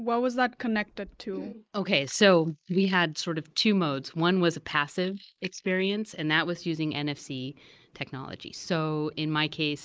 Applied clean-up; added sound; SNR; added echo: neural mask model Resemble Enhance denoiser.